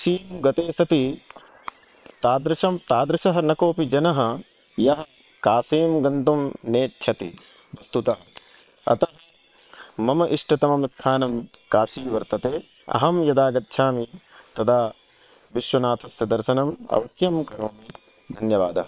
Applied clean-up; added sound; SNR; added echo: neural separator model SepFormer WHAM!.